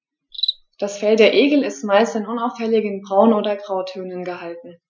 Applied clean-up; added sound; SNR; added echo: classical method Wiener filter.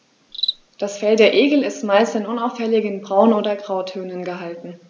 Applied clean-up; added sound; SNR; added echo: none; Cricket; 17 dB; none.